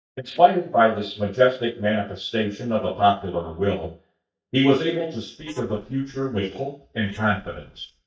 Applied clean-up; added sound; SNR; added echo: neural mask model DeepFilterNet 3.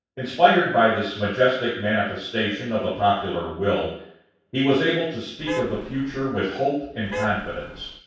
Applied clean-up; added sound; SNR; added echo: none; Traffic noise, roadway noise / Vehicle horn, car horn, honking; 10 dB; reverberation time 0.7 s.